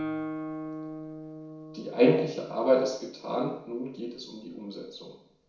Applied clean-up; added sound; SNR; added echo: none; Guitar; 11 dB; reverberation time 0.6 s.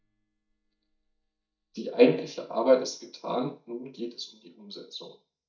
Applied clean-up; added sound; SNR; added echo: neural mask model DeepFilterNet 3.